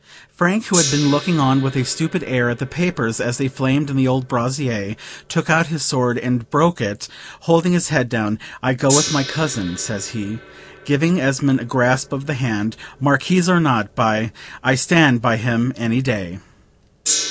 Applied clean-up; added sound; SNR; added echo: none; Gong; 12 dB; none.